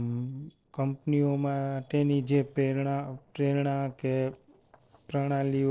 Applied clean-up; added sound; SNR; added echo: neural separator model SepFormer DNS4.